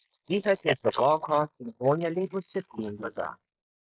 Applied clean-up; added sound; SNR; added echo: neural mask model Resemble Enhance denoiser.